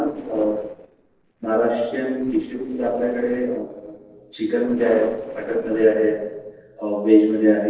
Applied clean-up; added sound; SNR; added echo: neural separator model SepFormer DNS4.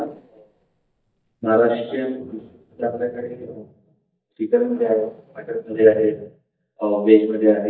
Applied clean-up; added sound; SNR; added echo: neural mask model DeepFilterNet 3.